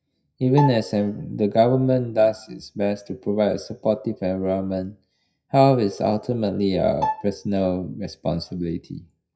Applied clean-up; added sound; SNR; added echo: classical method WPE with log-MMSE.